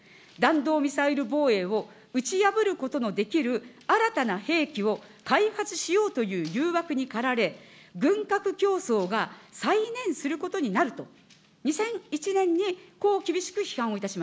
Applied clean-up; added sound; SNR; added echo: none; none; none; none.